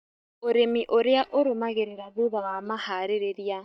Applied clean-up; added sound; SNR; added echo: neural mask model DeepFilterNet 3.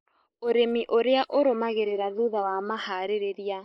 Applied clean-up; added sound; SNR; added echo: neural mask model Resemble Enhance denoiser.